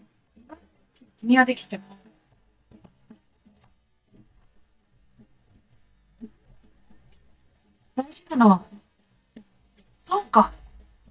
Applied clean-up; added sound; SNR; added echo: neural mask model DeepFilterNet 3.